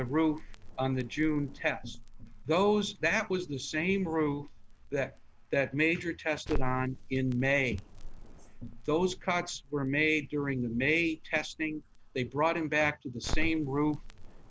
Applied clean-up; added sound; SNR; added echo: none; Crackle; 8 dB; none.